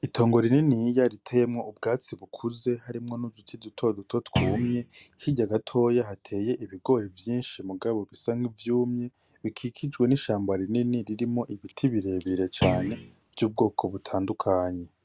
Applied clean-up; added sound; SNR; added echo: none; Thump, thud; 2 dB; none.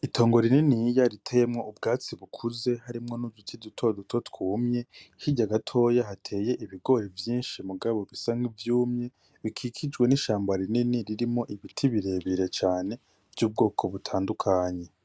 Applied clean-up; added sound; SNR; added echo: none; none; none; none.